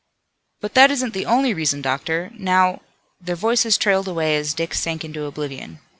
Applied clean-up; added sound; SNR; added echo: none; none; none; none.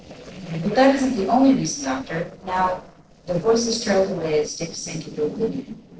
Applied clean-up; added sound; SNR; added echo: neural separator model SepFormer DNS4.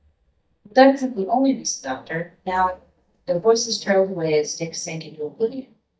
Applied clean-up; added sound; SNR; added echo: neural mask model DeepFilterNet 3.